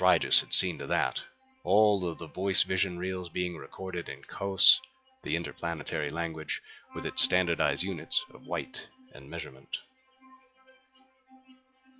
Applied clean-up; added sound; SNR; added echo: classical method log-MMSE.